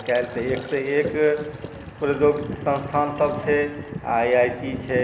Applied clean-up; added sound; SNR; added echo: none; Liquid; 18 dB; none.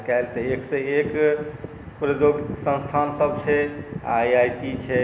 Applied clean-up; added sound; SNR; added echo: none; none; none; none.